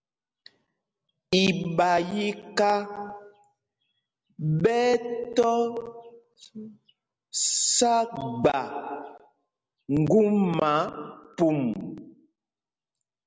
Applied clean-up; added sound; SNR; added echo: none; none; none; none.